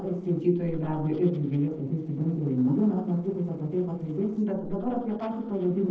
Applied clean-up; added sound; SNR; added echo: neural separator model SepFormer DNS4.